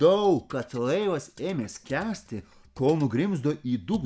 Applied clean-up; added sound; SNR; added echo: none; none; none; none.